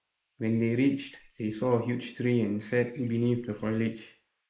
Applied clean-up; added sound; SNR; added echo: neural mask model Resemble Enhance denoiser.